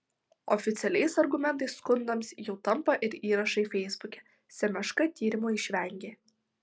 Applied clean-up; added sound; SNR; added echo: none; none; none; none.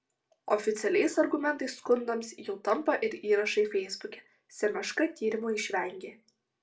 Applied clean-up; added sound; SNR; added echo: none; none; none; reverberation time 0.2 s.